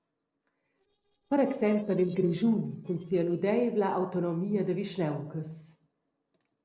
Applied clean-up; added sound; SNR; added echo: neural separator model SepFormer DNS4.